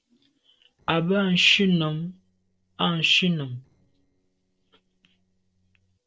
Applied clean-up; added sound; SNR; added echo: neural separator model SepFormer DNS4.